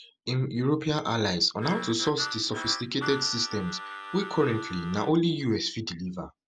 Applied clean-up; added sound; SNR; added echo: none; Harmonica; 11 dB; none.